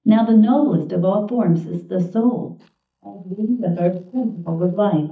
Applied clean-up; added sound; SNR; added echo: neural mask model DeepFilterNet 3.